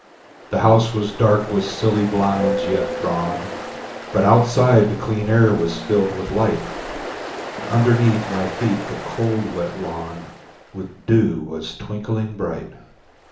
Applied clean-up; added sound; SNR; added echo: none; Ocean; 11 dB; reverberation time 0.8 s.